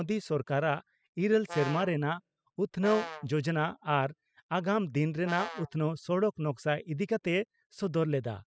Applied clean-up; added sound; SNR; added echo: classical method spectral subtraction.